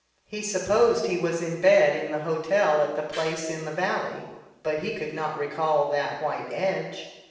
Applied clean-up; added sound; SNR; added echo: none; Gong; 19 dB; reverberation time 0.9 s.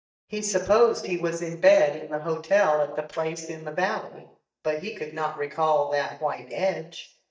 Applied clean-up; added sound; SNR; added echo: neural mask model DeepFilterNet 3.